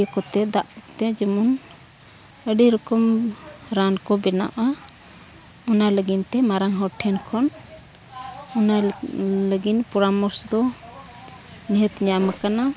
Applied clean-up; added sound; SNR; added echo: none; Fart; 14 dB; none.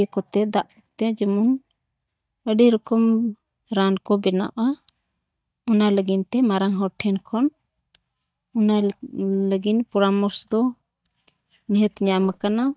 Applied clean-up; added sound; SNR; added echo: neural mask model DeepFilterNet 3.